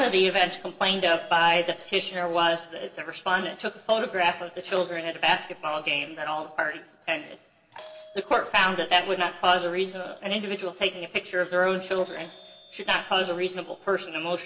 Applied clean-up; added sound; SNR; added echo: neural separator model SepFormer DNS4.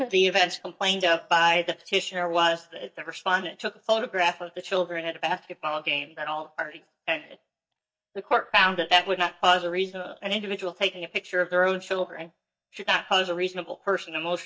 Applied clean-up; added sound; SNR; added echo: neural mask model DeepFilterNet 3.